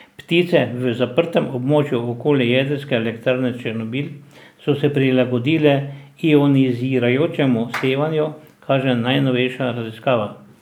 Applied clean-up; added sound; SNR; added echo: none; Clapping; 17 dB; none.